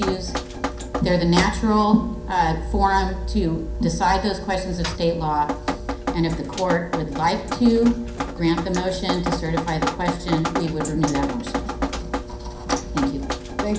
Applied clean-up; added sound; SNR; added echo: none; Drip; 4 dB; reverberation time 0.5 s.